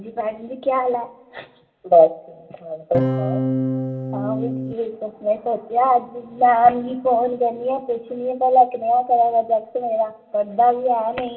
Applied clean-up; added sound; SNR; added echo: none; Electric guitar / Strum; 2 dB; reverberation time 1.3 s.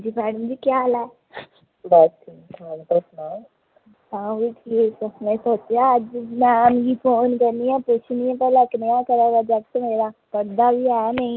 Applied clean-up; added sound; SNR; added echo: none; none; none; none.